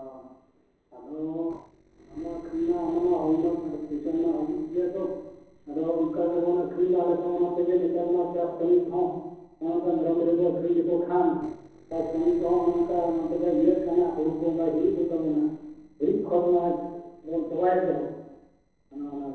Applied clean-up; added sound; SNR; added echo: neural separator model SepFormer DNS4.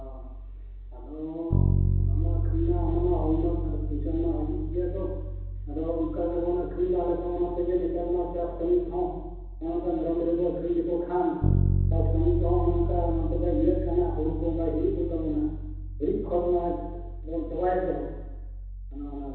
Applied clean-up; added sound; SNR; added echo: none; Bass guitar; 0 dB; reverberation time 1.1 s.